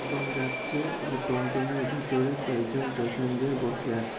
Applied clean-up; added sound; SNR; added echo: none; Subway, metro, underground; 4 dB; reverberation time 0.5 s.